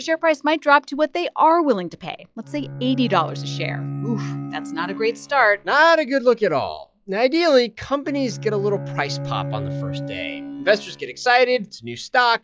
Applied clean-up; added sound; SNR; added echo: classical method log-MMSE.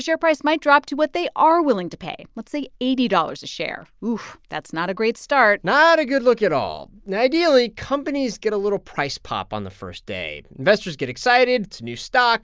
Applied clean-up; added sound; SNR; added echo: none; none; none; none.